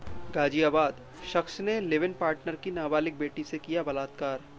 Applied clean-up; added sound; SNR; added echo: none; Race car, auto racing / Accelerating, revving, vroom + Fireworks; 19 dB; none.